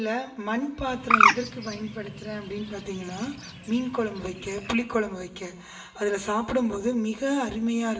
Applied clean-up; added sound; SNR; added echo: none; Bird; -1 dB; reverberation time 1.4 s.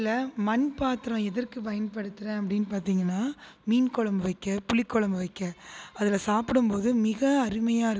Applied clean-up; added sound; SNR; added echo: none; none; none; none.